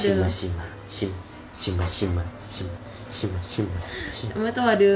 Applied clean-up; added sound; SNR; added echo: none; none; none; none.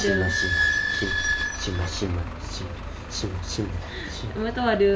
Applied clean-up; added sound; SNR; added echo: none; Squeak / Idling; 1 dB; none.